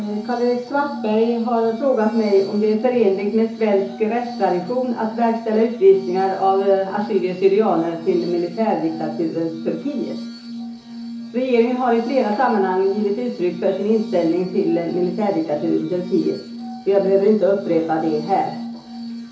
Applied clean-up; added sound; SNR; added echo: none; Glass; 13 dB; reverberation time 0.7 s.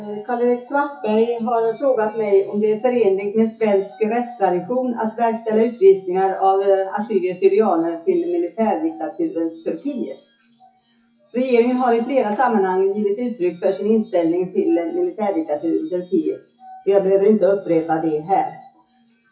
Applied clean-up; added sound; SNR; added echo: classical method WPE with log-MMSE.